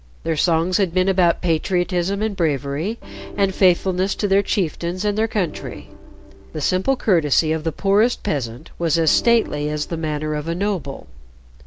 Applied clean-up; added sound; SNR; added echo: none; Organ; 19 dB; none.